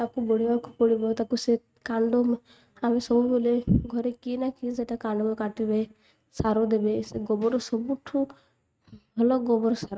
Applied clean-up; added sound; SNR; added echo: neural mask model RNNoise.